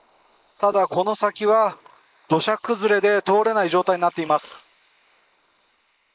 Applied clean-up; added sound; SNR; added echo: neural mask model Resemble Enhance denoiser.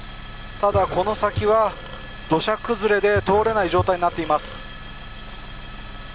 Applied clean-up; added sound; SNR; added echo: none; Burping, eructation + Walk, footsteps / Bird vocalization, bird call, bird song; 12 dB; none.